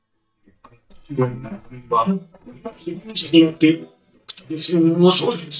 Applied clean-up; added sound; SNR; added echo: neural mask model DeepFilterNet 3.